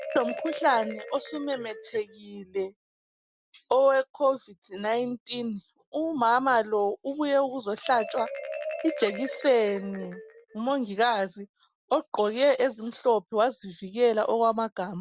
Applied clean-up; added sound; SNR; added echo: none; Marimba, xylophone; 15 dB; none.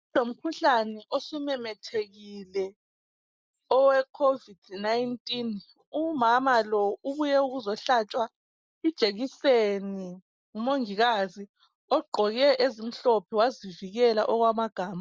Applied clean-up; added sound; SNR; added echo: neural mask model Resemble Enhance denoiser.